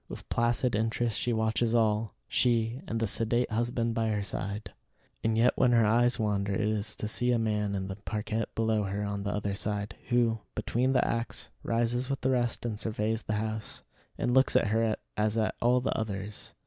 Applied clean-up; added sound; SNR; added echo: none; none; none; none.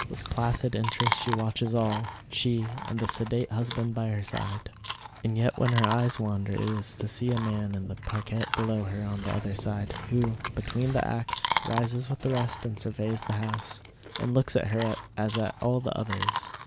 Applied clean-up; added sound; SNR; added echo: none; Chewing, mastication; 6 dB; none.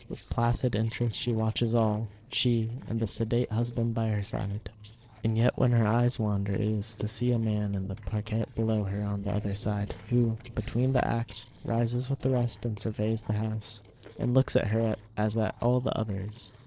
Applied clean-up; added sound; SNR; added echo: neural separator model SepFormer DNS4.